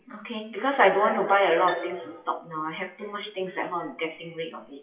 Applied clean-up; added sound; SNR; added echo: classical method WPE with log-MMSE.